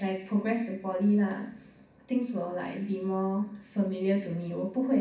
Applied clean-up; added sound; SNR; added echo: none; none; none; reverberation time 0.6 s.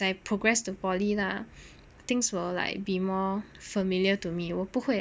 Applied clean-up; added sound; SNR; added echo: none; none; none; none.